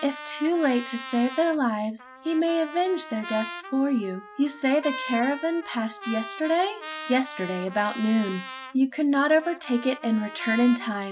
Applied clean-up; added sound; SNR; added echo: none; Trumpet; 13 dB; none.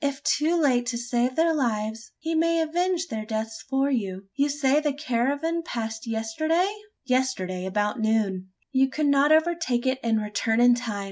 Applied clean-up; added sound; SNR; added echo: none; none; none; none.